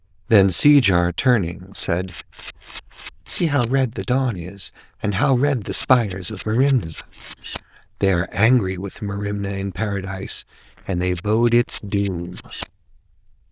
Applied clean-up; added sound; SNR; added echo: neural diffusion model UNIVERSE++.